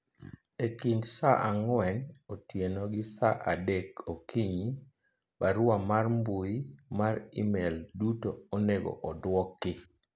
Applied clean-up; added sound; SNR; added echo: none; none; none; none.